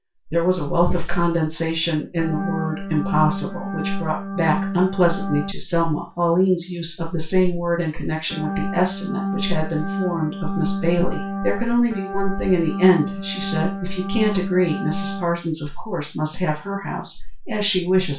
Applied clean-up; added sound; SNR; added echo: none; Organ; 5 dB; reverberation time 0.3 s.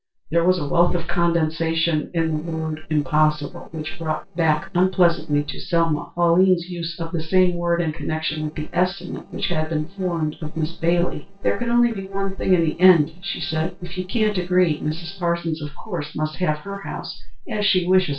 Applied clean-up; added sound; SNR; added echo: neural separator model SepFormer DNS4.